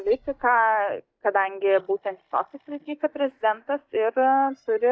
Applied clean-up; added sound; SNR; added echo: neural mask model DeepFilterNet 3.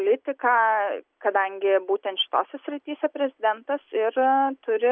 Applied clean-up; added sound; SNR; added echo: none; none; none; none.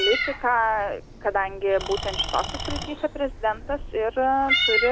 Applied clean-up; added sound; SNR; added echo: none; Engine / Tools + Meow; 4 dB; none.